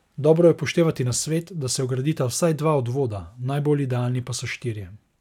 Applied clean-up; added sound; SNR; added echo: none; none; none; none.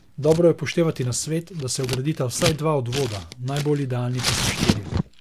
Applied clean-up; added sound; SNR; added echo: none; Scissors; 6 dB; none.